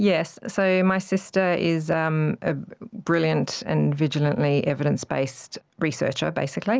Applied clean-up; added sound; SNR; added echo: none; none; none; none.